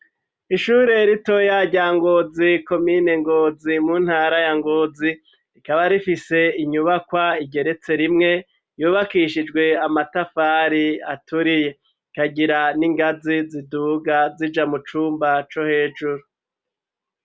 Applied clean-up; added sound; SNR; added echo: none; none; none; none.